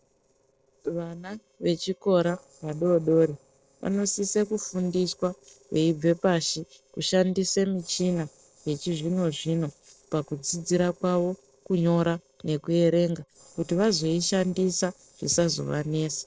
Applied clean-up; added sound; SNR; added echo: neural separator model SepFormer DNS4.